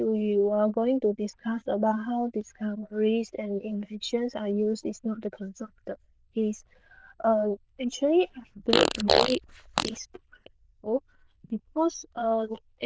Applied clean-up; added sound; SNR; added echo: neural diffusion model UNIVERSE++.